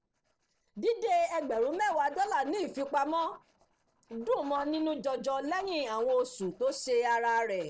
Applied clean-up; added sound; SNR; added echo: neural separator model SepFormer DNS4.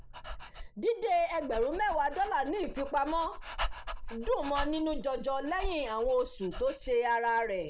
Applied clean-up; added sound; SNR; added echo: neural mask model Resemble Enhance denoiser.